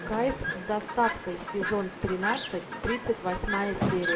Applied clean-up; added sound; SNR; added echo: none; Chirp, tweet; 3 dB; reverberation time 0.2 s.